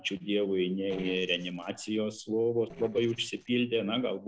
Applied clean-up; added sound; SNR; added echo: neural separator model SepFormer DNS4.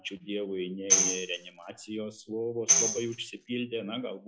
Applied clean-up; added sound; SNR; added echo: classical method log-MMSE.